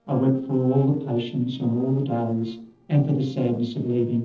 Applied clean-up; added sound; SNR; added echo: neural separator model SepFormer DNS4.